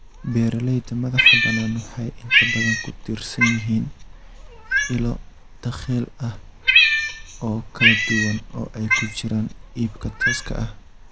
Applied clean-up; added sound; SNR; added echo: none; Cat; -3 dB; none.